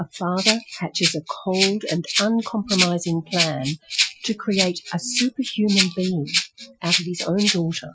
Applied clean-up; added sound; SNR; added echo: classical method Wiener filter.